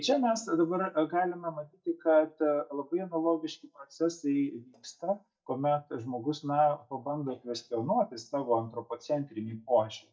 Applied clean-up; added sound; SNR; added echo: neural mask model DeepFilterNet 3.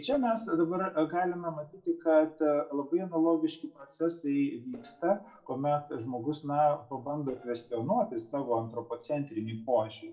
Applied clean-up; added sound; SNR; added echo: neural separator model SepFormer DNS4.